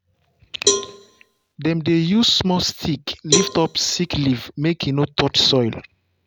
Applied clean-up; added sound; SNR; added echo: none; Cowbell; 7 dB; none.